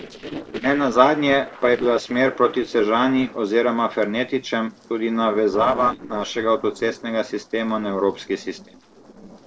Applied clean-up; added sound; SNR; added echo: neural separator model SepFormer DNS4.